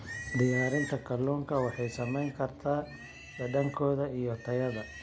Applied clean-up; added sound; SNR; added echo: none; Livestock, farm animals, working animals; 12 dB; none.